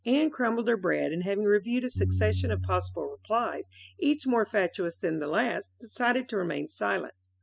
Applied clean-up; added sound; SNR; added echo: classical method spectral subtraction.